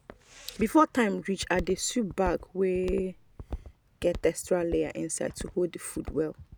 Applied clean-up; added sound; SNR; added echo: none; Walk, footsteps; 14 dB; none.